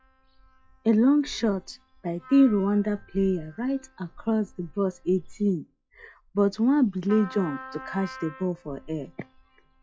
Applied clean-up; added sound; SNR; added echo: classical method log-MMSE.